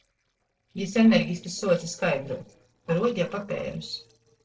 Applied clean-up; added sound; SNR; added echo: neural separator model SepFormer DNS4.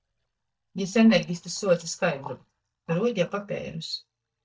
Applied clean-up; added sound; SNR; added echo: neural mask model DeepFilterNet 3.